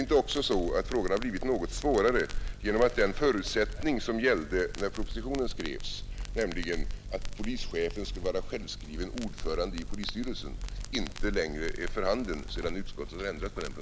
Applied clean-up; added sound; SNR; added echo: none; Crackle; 4 dB; none.